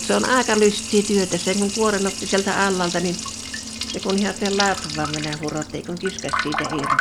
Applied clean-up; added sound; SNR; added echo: none; Liquid; 6 dB; none.